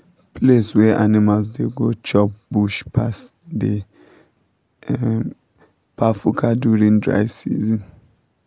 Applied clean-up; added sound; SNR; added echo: none; none; none; none.